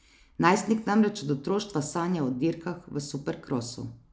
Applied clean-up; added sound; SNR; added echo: none; none; none; none.